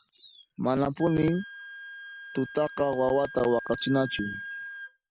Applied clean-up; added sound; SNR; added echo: none; Wind instrument, woodwind instrument; 13 dB; none.